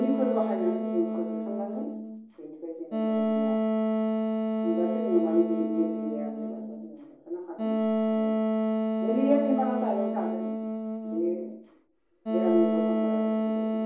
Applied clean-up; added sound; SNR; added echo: none; Wind instrument, woodwind instrument; -2 dB; reverberation time 0.7 s.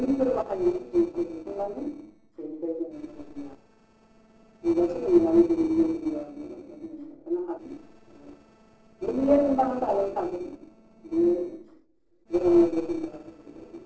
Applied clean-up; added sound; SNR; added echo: neural separator model SepFormer DNS4.